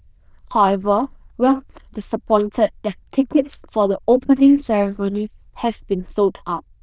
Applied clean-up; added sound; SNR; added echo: neural diffusion model UNIVERSE++.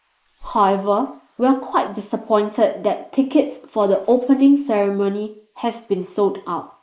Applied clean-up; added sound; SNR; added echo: neural mask model Resemble Enhance denoiser.